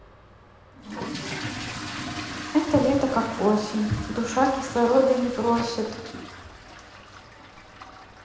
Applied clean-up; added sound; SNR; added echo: none; Fill (with liquid) / Toilet flush; 10 dB; reverberation time 1.1 s.